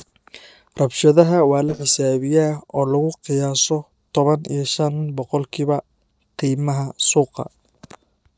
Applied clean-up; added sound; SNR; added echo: neural separator model SepFormer DNS4.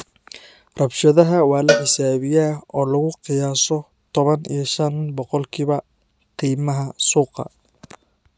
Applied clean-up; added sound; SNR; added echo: none; Cowbell; 6 dB; none.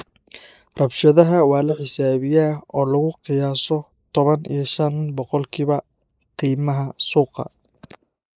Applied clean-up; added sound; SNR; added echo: neural mask model Resemble Enhance denoiser.